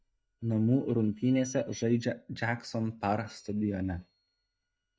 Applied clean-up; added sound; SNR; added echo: neural mask model DeepFilterNet 3.